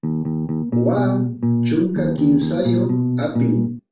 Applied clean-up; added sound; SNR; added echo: none; Bass guitar; -2 dB; reverberation time 0.3 s.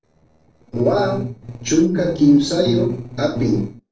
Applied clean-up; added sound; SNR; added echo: neural separator model SepFormer DNS4.